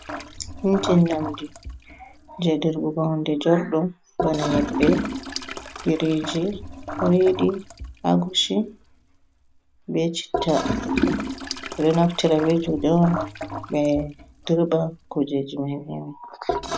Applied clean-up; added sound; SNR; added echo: none; Toilet flush / Gurgling; 7 dB; none.